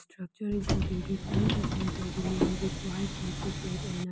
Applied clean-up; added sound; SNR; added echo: none; Subway, metro, underground; -2 dB; none.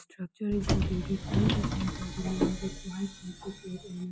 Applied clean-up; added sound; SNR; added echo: classical method log-MMSE.